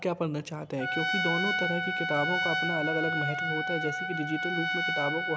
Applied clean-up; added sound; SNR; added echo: none; Trumpet; -2 dB; none.